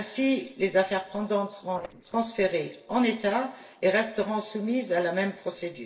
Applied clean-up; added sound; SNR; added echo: neural separator model SepFormer DNS4.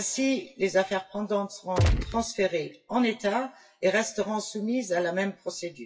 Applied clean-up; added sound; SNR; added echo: classical method WPE with log-MMSE.